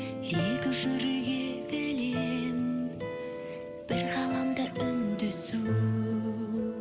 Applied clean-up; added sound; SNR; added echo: none; none; none; none.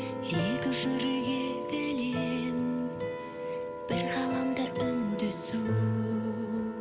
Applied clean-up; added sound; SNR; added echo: none; Wind instrument, woodwind instrument; 9 dB; none.